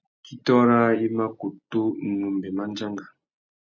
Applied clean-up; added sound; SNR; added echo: none; none; none; none.